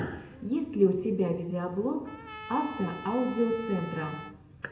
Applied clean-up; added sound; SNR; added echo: none; Trumpet; 15 dB; reverberation time 0.8 s.